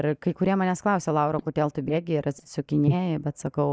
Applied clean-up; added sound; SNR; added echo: neural mask model DeepFilterNet 3.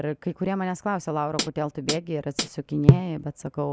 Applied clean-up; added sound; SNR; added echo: none; Hi-hat; -4 dB; none.